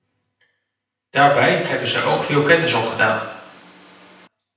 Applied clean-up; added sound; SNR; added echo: none; Car; 18 dB; reverberation time 0.9 s.